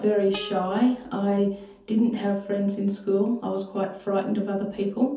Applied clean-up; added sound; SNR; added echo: none; Plucked string instrument; 19 dB; reverberation time 0.5 s.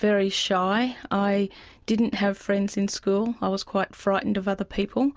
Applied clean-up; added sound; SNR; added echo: none; none; none; none.